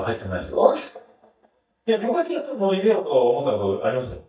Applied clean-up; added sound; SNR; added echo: neural mask model DeepFilterNet 3.